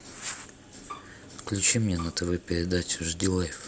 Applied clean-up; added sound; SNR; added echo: none; Bowed string instrument; 17 dB; none.